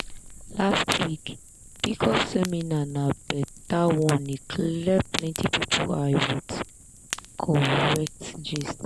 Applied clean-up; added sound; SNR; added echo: none; Fire; 15 dB; none.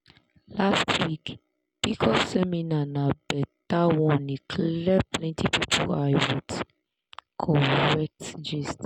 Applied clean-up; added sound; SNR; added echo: none; none; none; none.